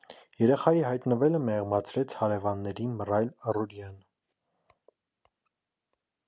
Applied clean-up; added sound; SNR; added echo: none; none; none; none.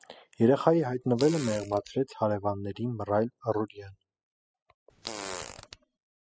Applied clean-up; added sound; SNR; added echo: classical method spectral subtraction.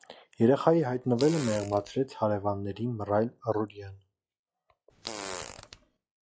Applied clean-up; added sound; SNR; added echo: classical method log-MMSE.